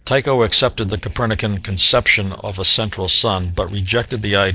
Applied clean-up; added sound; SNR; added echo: neural separator model SepFormer DNS4.